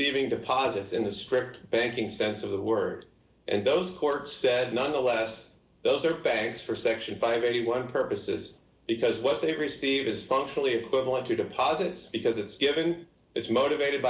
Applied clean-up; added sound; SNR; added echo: none; none; none; none.